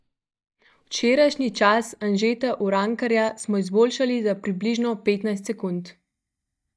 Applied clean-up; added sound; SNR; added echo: neural mask model DeepFilterNet 3.